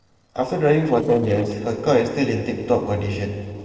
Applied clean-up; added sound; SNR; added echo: neural separator model SepFormer DNS4.